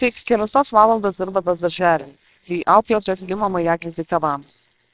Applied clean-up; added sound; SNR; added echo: neural separator model SepFormer WHAMR!.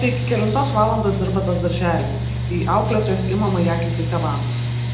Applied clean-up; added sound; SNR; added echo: none; Mechanical fan; 1 dB; reverberation time 0.7 s.